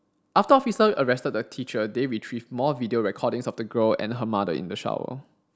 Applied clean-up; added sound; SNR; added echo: none; none; none; none.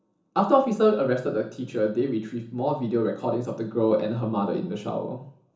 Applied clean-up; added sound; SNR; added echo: none; none; none; reverberation time 0.7 s.